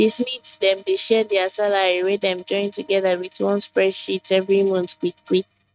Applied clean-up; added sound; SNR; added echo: neural mask model RNNoise.